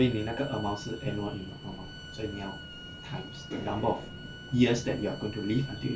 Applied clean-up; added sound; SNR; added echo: none; Bowed string instrument; 16 dB; none.